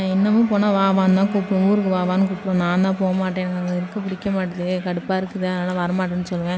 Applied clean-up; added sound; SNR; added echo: none; Bowed string instrument + Crowd; 17 dB; none.